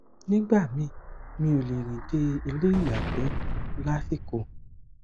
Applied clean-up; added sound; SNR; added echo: none; Explosion; 6 dB; none.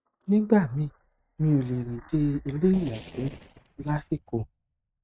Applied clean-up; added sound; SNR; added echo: neural mask model RNNoise.